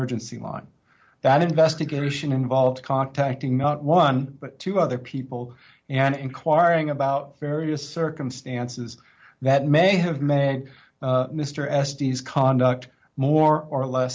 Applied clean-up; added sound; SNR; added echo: none; none; none; none.